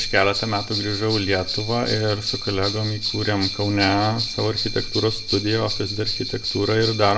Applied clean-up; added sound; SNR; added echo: none; Bell; 6 dB; reverberation time 0.8 s.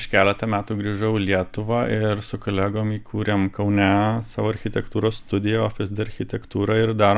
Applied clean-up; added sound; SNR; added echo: none; none; none; none.